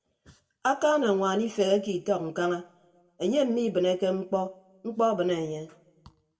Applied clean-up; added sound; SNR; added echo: none; none; none; reverberation time 0.5 s.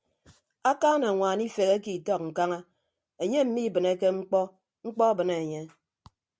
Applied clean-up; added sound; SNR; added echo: none; none; none; none.